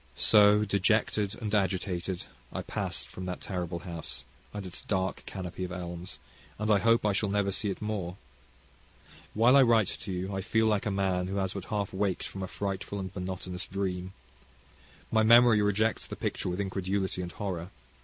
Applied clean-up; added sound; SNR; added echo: none; none; none; none.